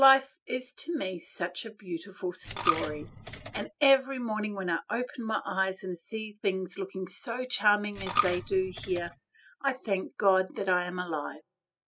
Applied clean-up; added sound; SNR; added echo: classical method spectral subtraction.